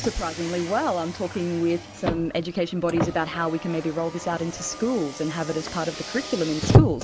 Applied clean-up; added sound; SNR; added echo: none; Car; 1 dB; none.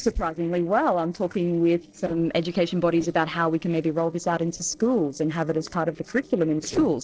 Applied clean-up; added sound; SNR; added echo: neural separator model SepFormer DNS4.